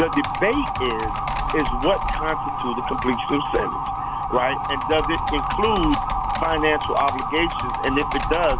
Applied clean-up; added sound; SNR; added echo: none; Motor vehicle (road) / Siren + Computer keyboard; 0 dB; none.